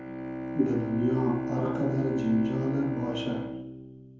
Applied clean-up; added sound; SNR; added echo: none; Bowed string instrument; 4 dB; reverberation time 0.9 s.